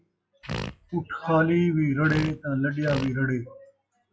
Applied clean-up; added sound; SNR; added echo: classical method log-MMSE.